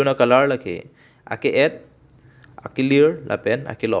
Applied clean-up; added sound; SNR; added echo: none; none; none; none.